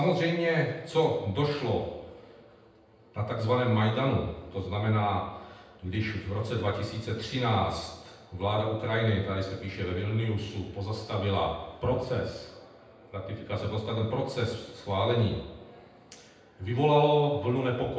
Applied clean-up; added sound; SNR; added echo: none; none; none; reverberation time 0.9 s.